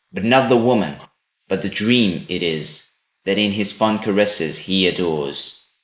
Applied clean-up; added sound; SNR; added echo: neural mask model Resemble Enhance denoiser.